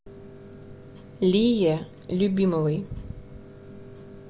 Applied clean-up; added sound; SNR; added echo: none; none; none; none.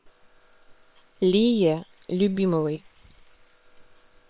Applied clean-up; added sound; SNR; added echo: neural separator model SepFormer WHAM!.